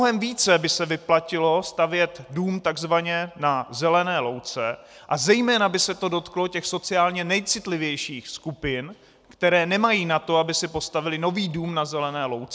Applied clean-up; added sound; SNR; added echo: none; none; none; none.